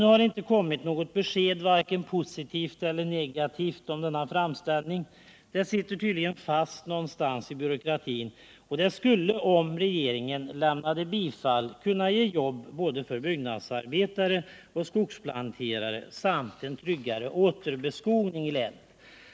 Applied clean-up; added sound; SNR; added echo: none; none; none; none.